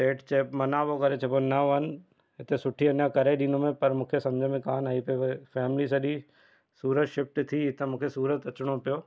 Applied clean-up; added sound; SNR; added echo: none; none; none; none.